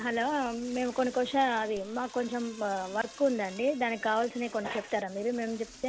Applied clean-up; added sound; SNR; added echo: none; Toilet flush / Door; 19 dB; none.